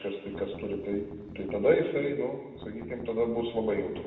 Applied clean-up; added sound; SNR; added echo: none; Strum; 14 dB; reverberation time 1.1 s.